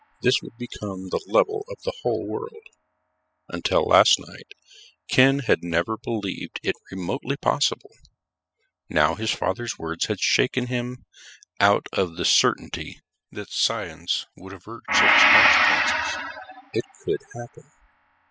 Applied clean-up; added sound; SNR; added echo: classical method spectral subtraction.